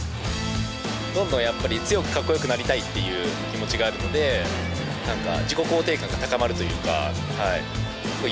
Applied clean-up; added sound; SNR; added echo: none; Fart; 14 dB; none.